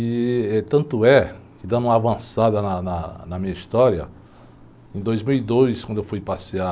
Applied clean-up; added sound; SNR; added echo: none; none; none; none.